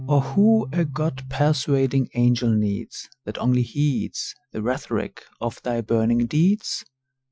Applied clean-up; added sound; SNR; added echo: classical method Wiener filter.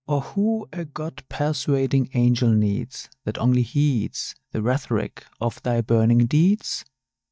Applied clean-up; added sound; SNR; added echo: neural mask model DeepFilterNet 3.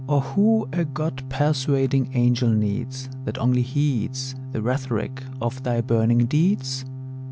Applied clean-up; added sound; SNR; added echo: none; Organ; 10 dB; none.